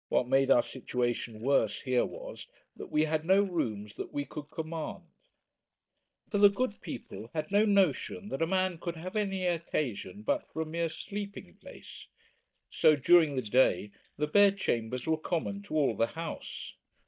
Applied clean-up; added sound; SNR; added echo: neural mask model DeepFilterNet 3.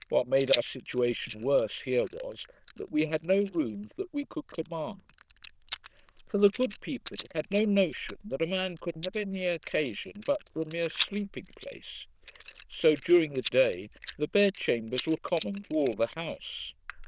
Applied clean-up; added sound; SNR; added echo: neural diffusion model UNIVERSE++.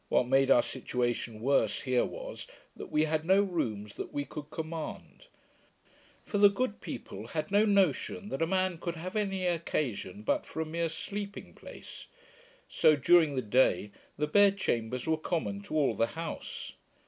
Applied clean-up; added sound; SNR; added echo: none; none; none; none.